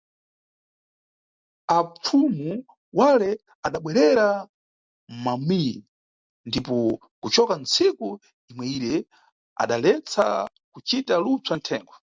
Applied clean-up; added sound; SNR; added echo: none; none; none; none.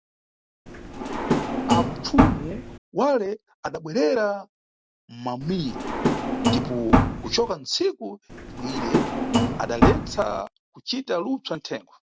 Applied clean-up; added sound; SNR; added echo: none; Drawer open or close; -4 dB; none.